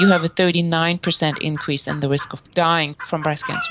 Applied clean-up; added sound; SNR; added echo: none; Chicken, rooster; 12 dB; none.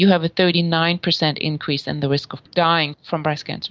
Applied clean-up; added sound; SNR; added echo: none; none; none; none.